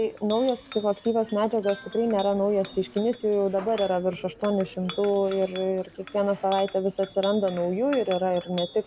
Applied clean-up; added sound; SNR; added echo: none; Chink, clink; 17 dB; none.